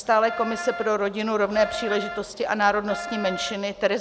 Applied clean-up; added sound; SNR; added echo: none; Wind instrument, woodwind instrument; 11 dB; none.